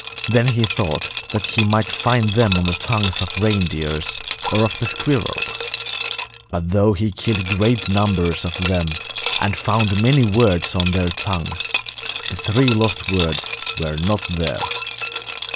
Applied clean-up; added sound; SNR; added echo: none; Liquid; 7 dB; none.